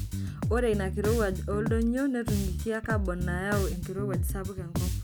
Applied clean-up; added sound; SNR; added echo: none; Bass guitar; 0 dB; none.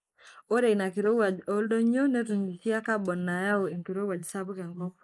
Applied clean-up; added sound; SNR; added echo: neural mask model Resemble Enhance denoiser.